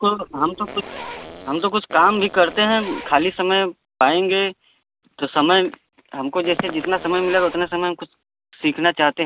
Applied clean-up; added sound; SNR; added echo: none; Fart + Zipper (clothing); 16 dB; none.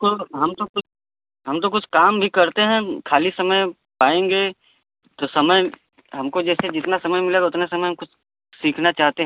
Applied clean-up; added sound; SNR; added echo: none; none; none; none.